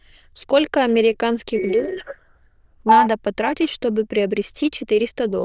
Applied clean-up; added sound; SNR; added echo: neural diffusion model UNIVERSE++.